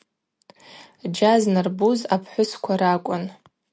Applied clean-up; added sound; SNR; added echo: none; none; none; none.